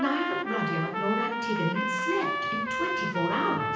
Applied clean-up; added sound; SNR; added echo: none; Trumpet; 0 dB; reverberation time 0.9 s.